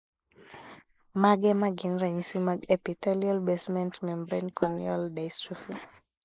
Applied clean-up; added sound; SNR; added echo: neural mask model Resemble Enhance denoiser.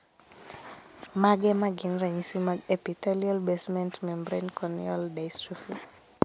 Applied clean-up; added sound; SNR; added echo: none; none; none; none.